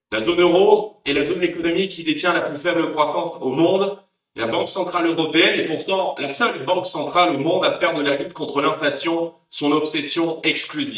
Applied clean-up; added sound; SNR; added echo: neural mask model DeepFilterNet 3.